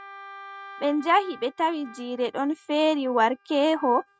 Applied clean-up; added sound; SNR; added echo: neural mask model RNNoise.